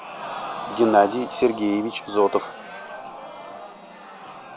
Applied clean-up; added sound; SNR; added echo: none; Crowd; 11 dB; none.